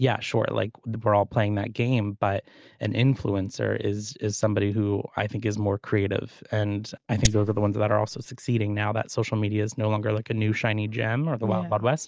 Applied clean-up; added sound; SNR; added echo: neural mask model DeepFilterNet 3.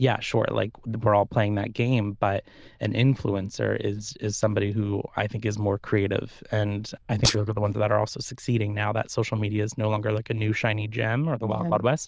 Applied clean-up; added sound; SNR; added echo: neural diffusion model UNIVERSE++.